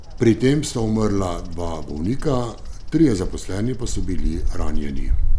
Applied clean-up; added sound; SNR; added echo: none; Bird vocalization, bird call, bird song; -1 dB; none.